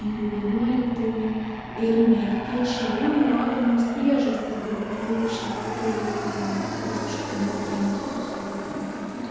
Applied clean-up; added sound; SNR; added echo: none; Aircraft; 7 dB; reverberation time 1.2 s.